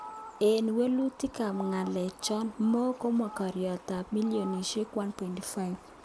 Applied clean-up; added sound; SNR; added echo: none; Fowl; 17 dB; none.